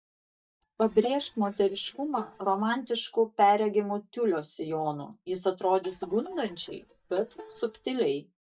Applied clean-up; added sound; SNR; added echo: neural mask model DeepFilterNet 3.